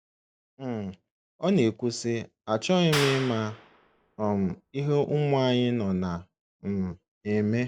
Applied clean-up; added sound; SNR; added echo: none; Clapping; 10 dB; none.